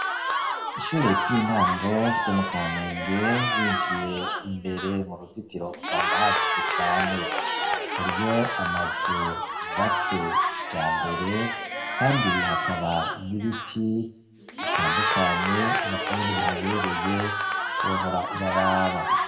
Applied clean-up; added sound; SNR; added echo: none; Cheering; -2 dB; reverberation time 0.8 s.